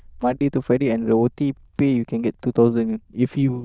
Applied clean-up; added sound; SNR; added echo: neural diffusion model UNIVERSE++.